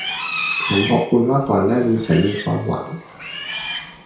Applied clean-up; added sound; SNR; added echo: none; Livestock, farm animals, working animals; 8 dB; reverberation time 0.6 s.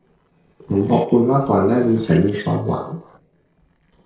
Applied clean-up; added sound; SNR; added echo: neural separator model SepFormer DNS4.